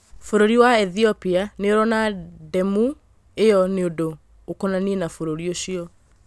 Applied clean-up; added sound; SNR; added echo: none; none; none; none.